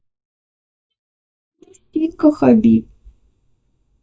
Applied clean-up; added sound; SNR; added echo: neural mask model DeepFilterNet 3.